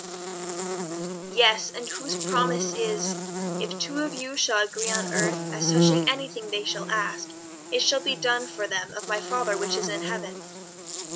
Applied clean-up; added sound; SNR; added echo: none; Buzz; 2 dB; none.